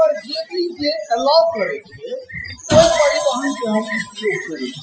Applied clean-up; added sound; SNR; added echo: classical method Wiener filter.